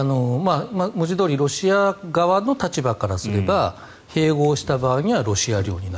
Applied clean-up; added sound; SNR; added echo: none; none; none; none.